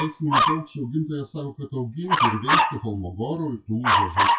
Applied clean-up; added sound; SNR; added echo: classical method WPE with log-MMSE.